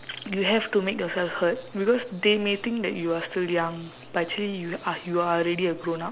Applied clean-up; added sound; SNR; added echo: none; none; none; none.